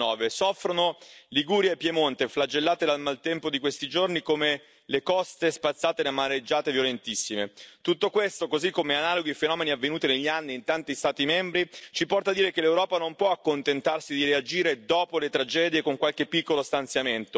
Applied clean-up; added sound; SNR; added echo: none; none; none; none.